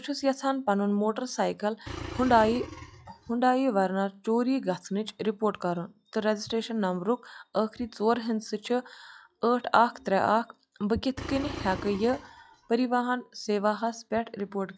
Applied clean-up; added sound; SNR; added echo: classical method log-MMSE.